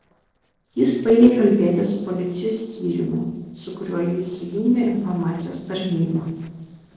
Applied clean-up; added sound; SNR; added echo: neural separator model SepFormer DNS4.